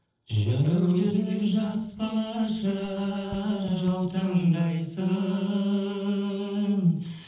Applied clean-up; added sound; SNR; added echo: neural separator model SepFormer DNS4.